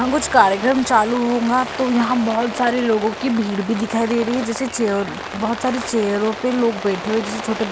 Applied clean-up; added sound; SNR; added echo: none; Rain; 10 dB; none.